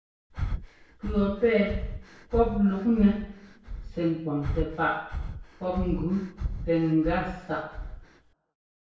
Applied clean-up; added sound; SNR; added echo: none; Breathing; 7 dB; reverberation time 0.6 s.